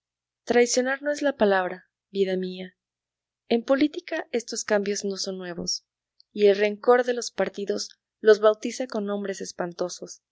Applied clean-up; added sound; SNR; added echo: none; none; none; none.